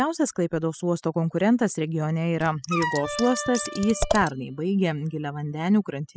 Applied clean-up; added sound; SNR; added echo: classical method spectral subtraction.